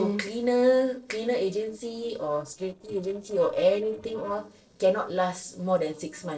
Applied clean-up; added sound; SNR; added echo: neural separator model SepFormer DNS4.